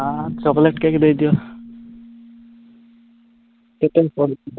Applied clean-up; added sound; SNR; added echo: none; Keyboard (musical); 16 dB; none.